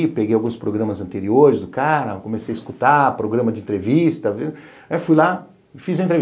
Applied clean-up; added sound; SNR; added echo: none; none; none; none.